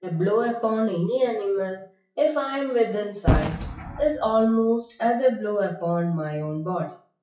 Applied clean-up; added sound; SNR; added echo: classical method WPE with log-MMSE.